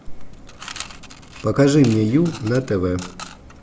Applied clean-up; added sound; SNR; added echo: none; Coin (dropping) / Mechanisms; 19 dB; none.